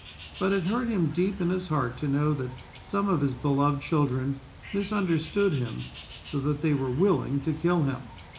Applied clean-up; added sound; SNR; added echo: none; Bird; 18 dB; reverberation time 0.4 s.